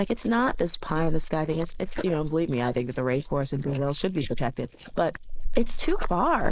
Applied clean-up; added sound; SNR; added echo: neural mask model Resemble Enhance denoiser.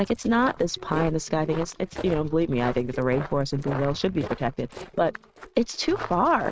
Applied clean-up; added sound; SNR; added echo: neural mask model RNNoise.